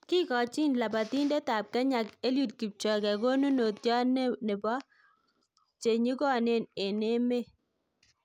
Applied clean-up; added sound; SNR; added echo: none; none; none; none.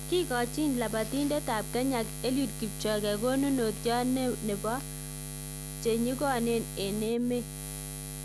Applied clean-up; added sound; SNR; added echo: none; Buzz; 6 dB; none.